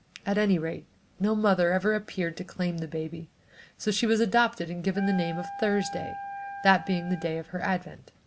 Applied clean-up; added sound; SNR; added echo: none; Wind instrument, woodwind instrument; 11 dB; none.